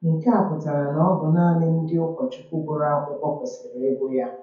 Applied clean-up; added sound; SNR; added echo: none; none; none; reverberation time 0.5 s.